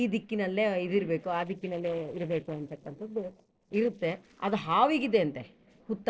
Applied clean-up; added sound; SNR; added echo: neural separator model SepFormer DNS4.